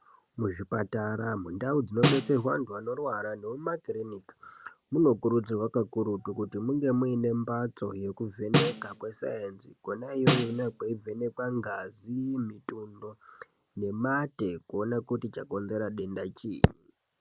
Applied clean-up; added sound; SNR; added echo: none; Snare drum; -1 dB; none.